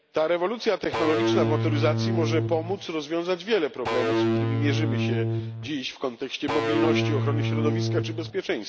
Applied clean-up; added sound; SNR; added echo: none; Electric guitar / Bass guitar; -2 dB; none.